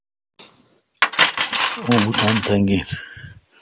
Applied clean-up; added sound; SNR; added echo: none; Cutlery, silverware; 0 dB; none.